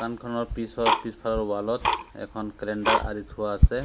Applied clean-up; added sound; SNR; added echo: none; Tick-tock; -3 dB; none.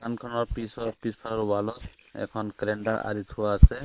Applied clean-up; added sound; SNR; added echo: neural separator model SepFormer WHAM!.